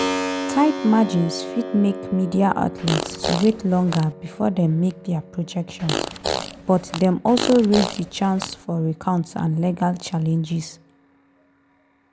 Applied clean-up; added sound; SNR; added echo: none; Keyboard (musical) + Fart; 8 dB; none.